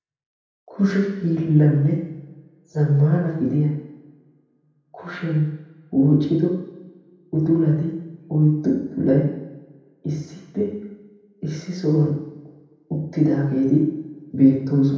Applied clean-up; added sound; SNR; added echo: none; none; none; reverberation time 0.9 s.